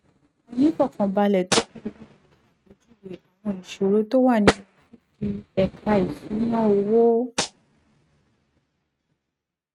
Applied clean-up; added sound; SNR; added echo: neural mask model RNNoise.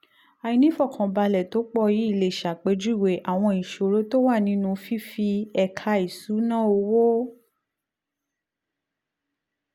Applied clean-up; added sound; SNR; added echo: none; none; none; none.